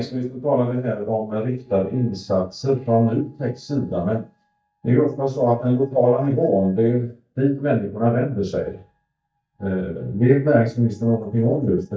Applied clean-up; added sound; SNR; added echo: neural mask model DeepFilterNet 3.